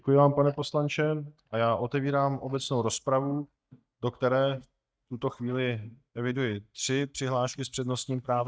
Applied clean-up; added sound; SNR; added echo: neural mask model DeepFilterNet 3.